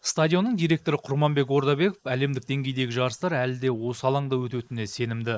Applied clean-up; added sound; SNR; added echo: neural mask model Resemble Enhance denoiser.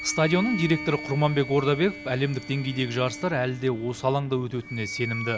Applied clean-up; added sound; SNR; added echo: none; Wind instrument, woodwind instrument + Bowed string instrument; 11 dB; none.